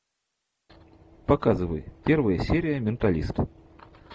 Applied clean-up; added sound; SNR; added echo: none; none; none; none.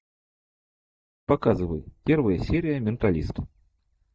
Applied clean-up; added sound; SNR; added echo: neural mask model DeepFilterNet 3.